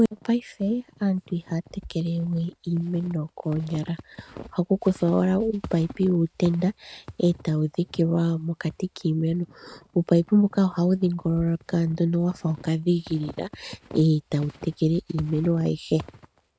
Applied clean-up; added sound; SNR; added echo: neural mask model RNNoise.